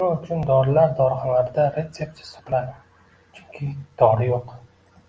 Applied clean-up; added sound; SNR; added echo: none; none; none; none.